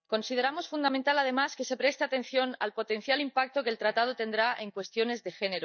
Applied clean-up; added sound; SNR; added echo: neural mask model DeepFilterNet 3.